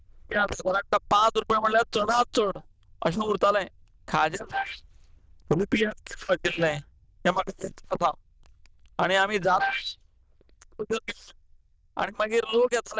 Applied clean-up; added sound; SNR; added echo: neural diffusion model UNIVERSE++.